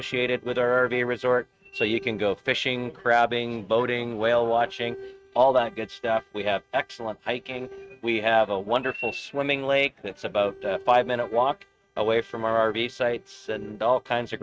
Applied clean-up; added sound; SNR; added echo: neural mask model RNNoise.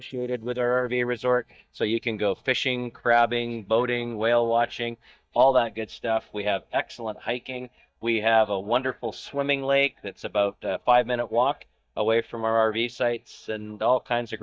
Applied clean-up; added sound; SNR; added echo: neural mask model DeepFilterNet 3.